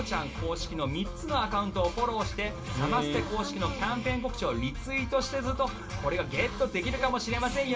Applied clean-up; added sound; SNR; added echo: none; Drum kit; 17 dB; reverberation time 0.2 s.